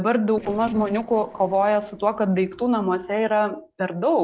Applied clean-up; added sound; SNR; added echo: neural separator model SepFormer DNS4.